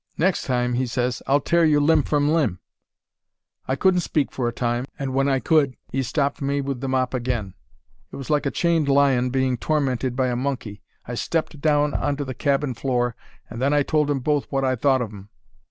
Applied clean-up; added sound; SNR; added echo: none; Bass drum; 12 dB; none.